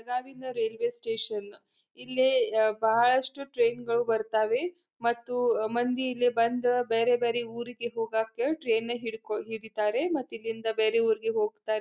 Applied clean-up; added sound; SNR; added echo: none; none; none; none.